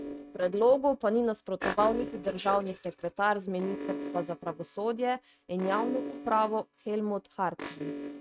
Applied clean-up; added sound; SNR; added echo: neural mask model RNNoise.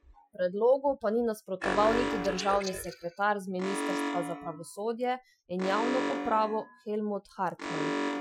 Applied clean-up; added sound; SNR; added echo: classical method Wiener filter.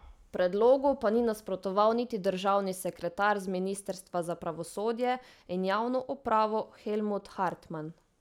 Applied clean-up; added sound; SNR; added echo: none; none; none; none.